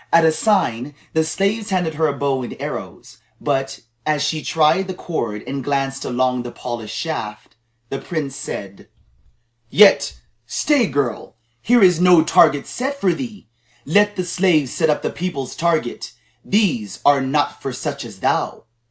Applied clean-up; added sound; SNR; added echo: none; none; none; none.